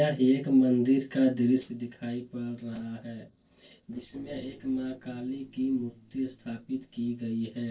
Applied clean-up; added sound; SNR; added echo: neural separator model SepFormer DNS4.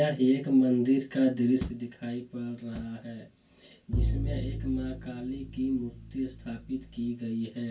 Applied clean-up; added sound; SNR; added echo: none; Bowed string instrument; 4 dB; reverberation time 0.1 s.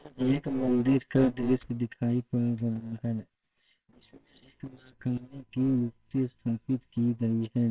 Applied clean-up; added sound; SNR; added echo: neural separator model SepFormer WHAMR!.